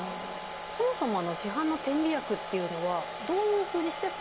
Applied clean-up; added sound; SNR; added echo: none; Domestic sounds, home sounds; 7 dB; none.